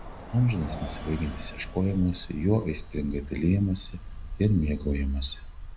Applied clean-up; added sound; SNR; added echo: none; Bus; 12 dB; none.